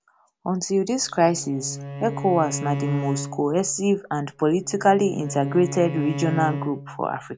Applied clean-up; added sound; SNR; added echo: none; Bowed string instrument; 9 dB; none.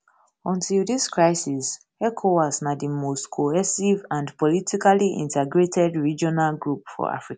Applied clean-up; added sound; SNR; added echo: none; none; none; none.